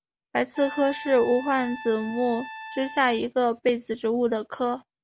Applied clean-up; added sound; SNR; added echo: none; Trumpet; 14 dB; none.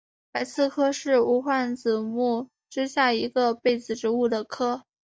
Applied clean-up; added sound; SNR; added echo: neural mask model DeepFilterNet 3.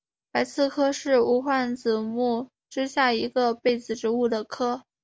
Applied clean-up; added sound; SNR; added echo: none; none; none; none.